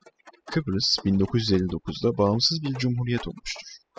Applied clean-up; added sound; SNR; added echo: classical method spectral subtraction.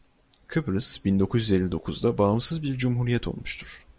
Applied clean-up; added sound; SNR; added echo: none; none; none; none.